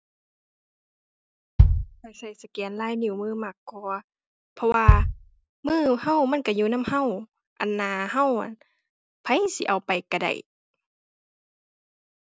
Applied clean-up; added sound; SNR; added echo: none; Bass drum; -4 dB; none.